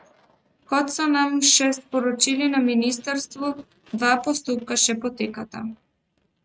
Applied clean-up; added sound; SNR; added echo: neural mask model RNNoise.